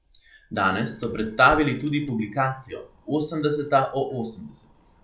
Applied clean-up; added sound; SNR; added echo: none; Fire; 20 dB; none.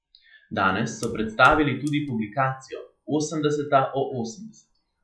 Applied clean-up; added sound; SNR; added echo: classical method log-MMSE.